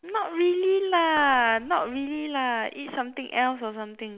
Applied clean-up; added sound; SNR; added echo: none; Clapping; 18 dB; none.